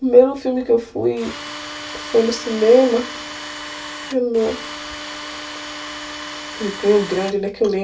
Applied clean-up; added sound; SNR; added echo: none; Tools; 11 dB; reverberation time 0.2 s.